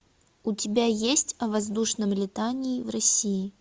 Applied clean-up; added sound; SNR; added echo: none; none; none; none.